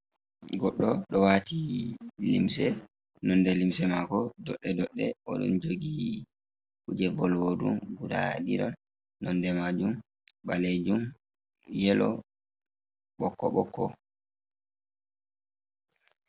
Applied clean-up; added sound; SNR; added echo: none; none; none; none.